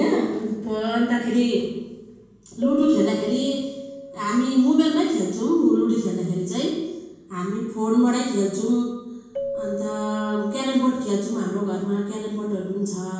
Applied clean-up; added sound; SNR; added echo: none; Keyboard (musical); 14 dB; reverberation time 1.2 s.